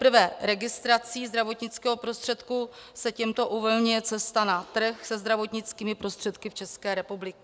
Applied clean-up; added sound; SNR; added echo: none; none; none; none.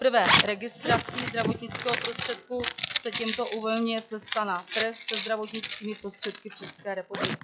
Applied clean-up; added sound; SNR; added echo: classical method log-MMSE.